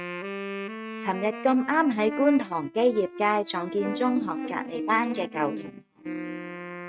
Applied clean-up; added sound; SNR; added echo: neural mask model RNNoise.